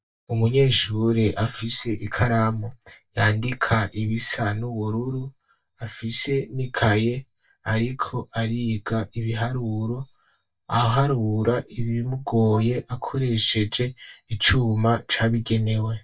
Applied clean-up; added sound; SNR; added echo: neural mask model DeepFilterNet 3.